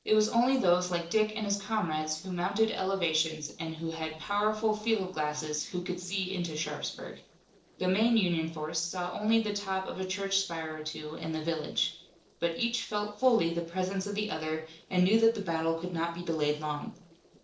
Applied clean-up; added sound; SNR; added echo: neural separator model SepFormer DNS4.